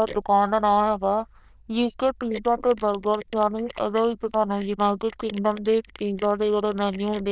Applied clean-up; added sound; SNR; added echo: neural diffusion model UNIVERSE++.